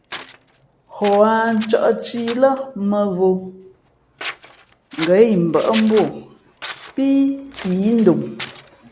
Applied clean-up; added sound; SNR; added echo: none; Scissors; 15 dB; none.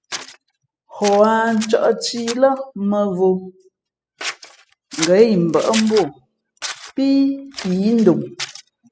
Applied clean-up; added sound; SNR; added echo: classical method spectral subtraction.